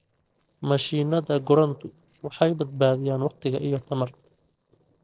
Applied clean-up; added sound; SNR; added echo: neural separator model SepFormer DNS4.